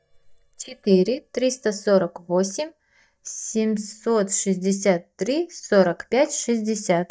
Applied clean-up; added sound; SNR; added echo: neural mask model DeepFilterNet 3.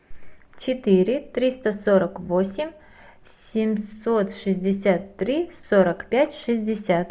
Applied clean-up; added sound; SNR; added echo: none; none; none; none.